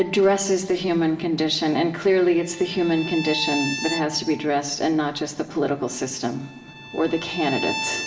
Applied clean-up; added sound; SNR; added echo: none; Bowed string instrument; 12 dB; reverberation time 0.8 s.